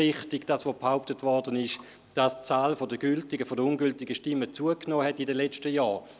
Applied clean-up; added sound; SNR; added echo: none; none; none; none.